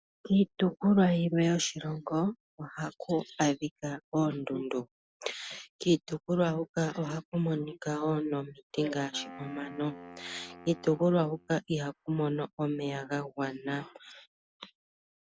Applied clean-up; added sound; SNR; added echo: none; Wind instrument, woodwind instrument; 18 dB; none.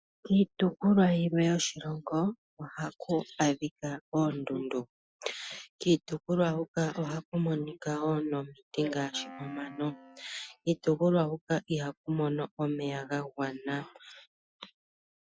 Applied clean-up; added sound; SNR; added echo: classical method Wiener filter.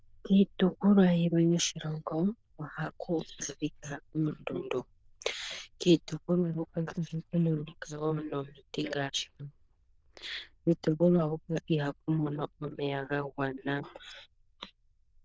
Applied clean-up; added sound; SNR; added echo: neural diffusion model UNIVERSE++.